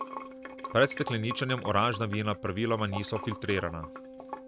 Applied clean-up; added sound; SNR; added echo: none; Sink (filling or washing) / Water + Organ; 11 dB; none.